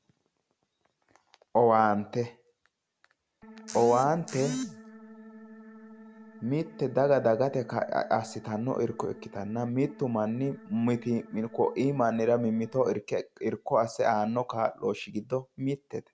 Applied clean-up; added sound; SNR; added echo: none; Organ; 19 dB; none.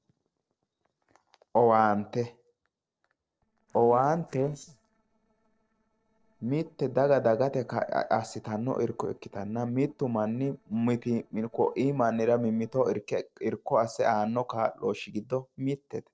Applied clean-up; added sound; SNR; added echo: neural separator model SepFormer DNS4.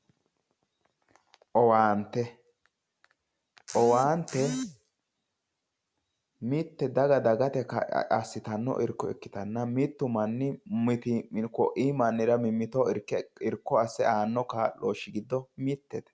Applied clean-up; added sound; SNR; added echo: none; none; none; none.